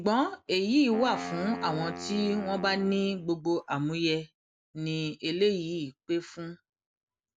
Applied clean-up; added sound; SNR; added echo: none; Wind instrument, woodwind instrument; 11 dB; none.